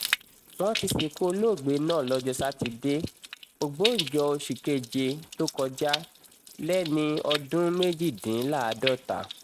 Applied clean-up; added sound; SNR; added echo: neural mask model RNNoise.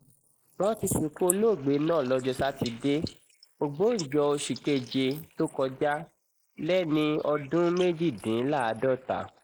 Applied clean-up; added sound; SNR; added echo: neural mask model Resemble Enhance denoiser.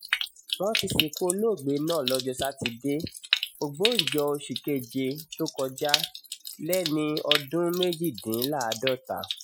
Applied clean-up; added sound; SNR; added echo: classical method Wiener filter.